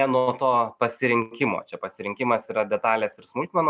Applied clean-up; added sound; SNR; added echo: none; none; none; none.